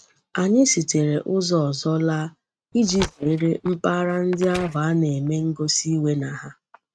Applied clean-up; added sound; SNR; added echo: neural mask model RNNoise.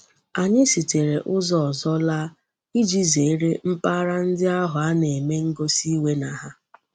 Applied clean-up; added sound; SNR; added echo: none; none; none; none.